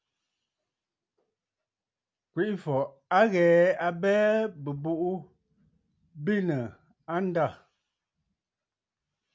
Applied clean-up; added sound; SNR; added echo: none; none; none; none.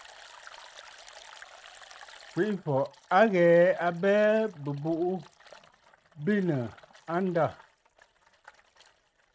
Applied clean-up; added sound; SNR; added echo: neural mask model RNNoise.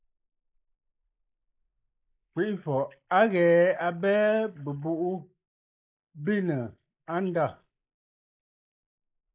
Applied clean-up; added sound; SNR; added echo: neural mask model Resemble Enhance denoiser.